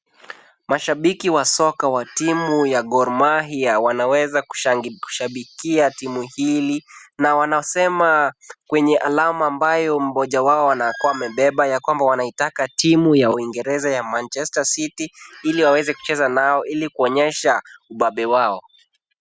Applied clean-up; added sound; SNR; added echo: none; Squeak; 16 dB; none.